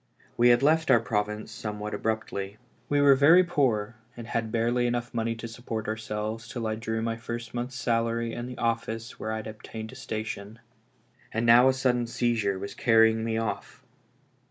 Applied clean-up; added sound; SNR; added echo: none; none; none; none.